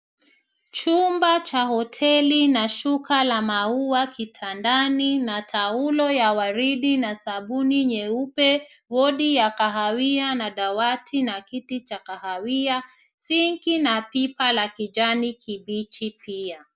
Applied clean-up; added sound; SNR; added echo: none; none; none; none.